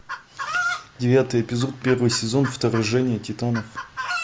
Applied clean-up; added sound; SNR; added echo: none; Chicken, rooster; 9 dB; none.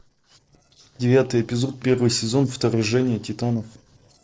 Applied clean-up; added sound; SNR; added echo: neural separator model SepFormer DNS4.